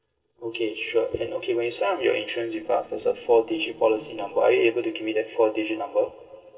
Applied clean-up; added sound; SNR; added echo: neural separator model SepFormer DNS4.